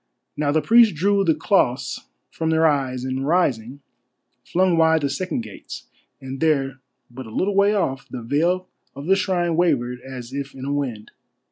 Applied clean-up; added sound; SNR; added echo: none; none; none; none.